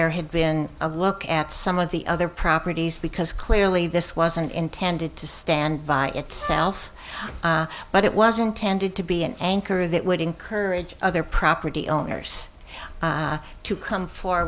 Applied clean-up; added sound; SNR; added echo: none; Wind instrument, woodwind instrument; 9 dB; none.